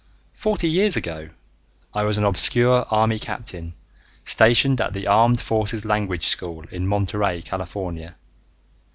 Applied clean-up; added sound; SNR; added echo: none; none; none; none.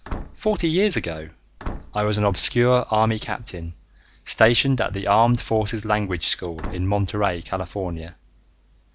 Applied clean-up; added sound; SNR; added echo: none; Slam / Wood; 13 dB; none.